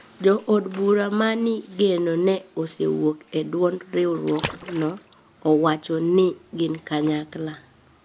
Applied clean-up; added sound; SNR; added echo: none; Water / Splash, splatter; 13 dB; none.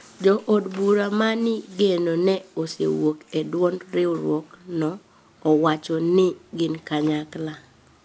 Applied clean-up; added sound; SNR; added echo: none; none; none; none.